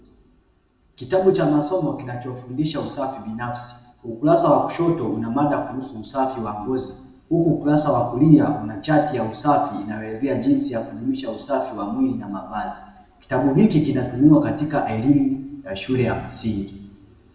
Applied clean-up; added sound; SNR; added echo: none; none; none; reverberation time 1.0 s.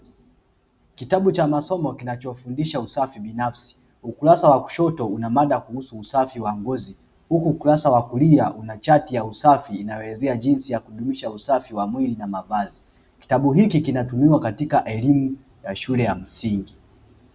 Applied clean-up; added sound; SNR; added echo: none; none; none; none.